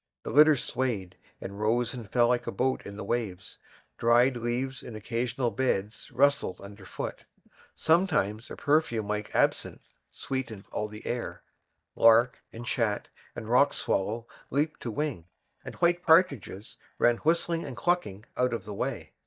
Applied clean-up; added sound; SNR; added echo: neural mask model DeepFilterNet 3.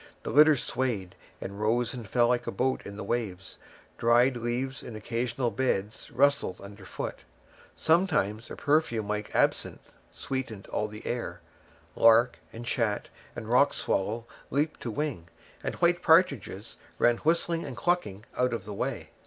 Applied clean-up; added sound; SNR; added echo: none; none; none; none.